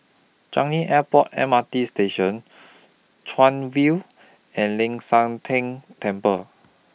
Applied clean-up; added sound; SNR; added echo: none; none; none; none.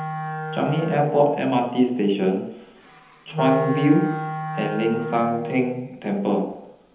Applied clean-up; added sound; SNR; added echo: none; Wind instrument, woodwind instrument; 8 dB; reverberation time 0.9 s.